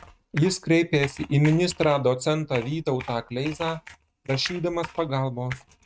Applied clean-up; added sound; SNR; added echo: neural mask model RNNoise.